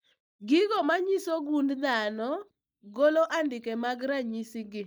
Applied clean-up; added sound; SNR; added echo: neural mask model DeepFilterNet 3.